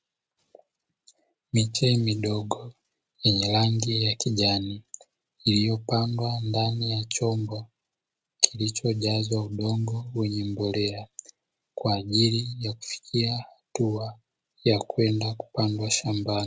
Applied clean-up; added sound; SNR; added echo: none; none; none; none.